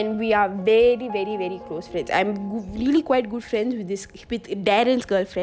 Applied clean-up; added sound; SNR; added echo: none; Piano; 20 dB; none.